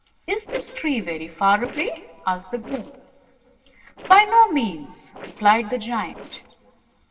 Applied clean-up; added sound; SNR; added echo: neural separator model SepFormer DNS4.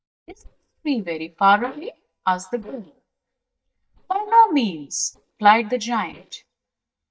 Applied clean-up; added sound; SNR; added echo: neural mask model DeepFilterNet 3.